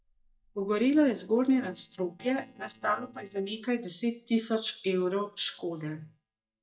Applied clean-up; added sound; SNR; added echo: neural mask model DeepFilterNet 3.